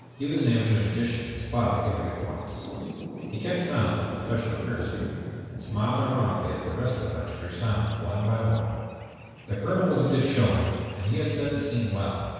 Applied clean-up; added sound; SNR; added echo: none; Thunder; 13 dB; reverberation time 1.9 s.